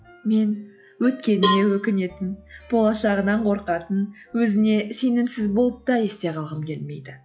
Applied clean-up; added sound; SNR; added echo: classical method log-MMSE.